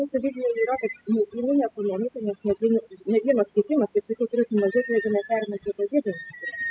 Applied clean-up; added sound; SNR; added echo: classical method spectral subtraction.